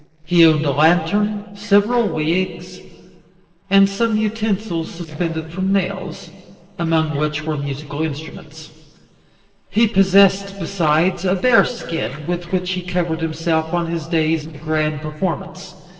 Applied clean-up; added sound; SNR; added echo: neural separator model SepFormer DNS4.